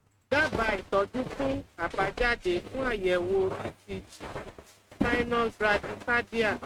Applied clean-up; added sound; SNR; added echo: neural mask model RNNoise.